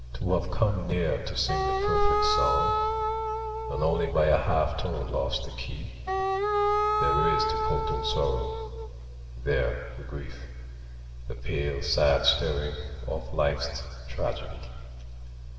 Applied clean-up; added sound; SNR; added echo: none; Wind instrument, woodwind instrument; 0 dB; reverberation time 2.1 s.